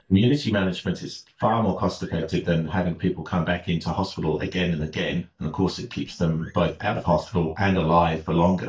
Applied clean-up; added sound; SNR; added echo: neural mask model DeepFilterNet 3.